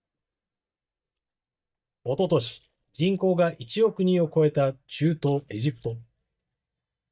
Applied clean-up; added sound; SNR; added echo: neural mask model DeepFilterNet 3.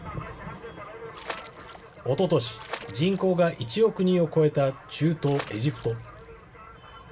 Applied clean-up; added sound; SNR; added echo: none; Water / Splash, splatter; 17 dB; reverberation time 0.2 s.